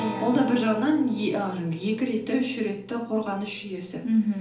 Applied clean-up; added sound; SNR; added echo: none; Acoustic guitar; 14 dB; reverberation time 0.4 s.